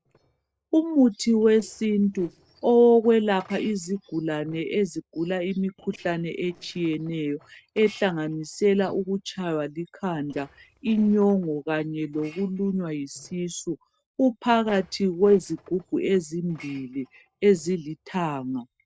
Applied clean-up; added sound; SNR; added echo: neural separator model SepFormer DNS4.